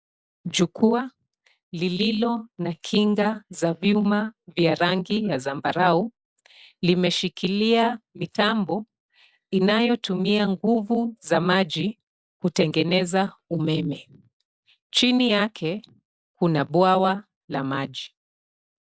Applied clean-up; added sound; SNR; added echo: none; none; none; none.